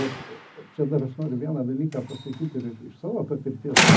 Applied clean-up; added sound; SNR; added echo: none; Slam; -2 dB; reverberation time 0.4 s.